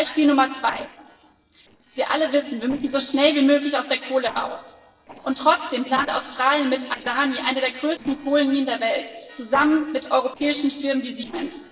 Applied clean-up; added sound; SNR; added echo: neural separator model SepFormer DNS4.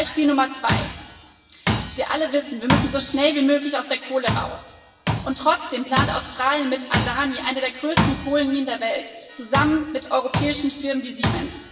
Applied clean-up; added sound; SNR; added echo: none; Tools; 4 dB; reverberation time 1.2 s.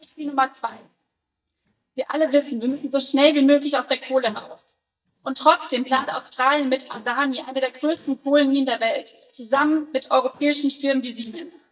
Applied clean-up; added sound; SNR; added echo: neural mask model DeepFilterNet 3.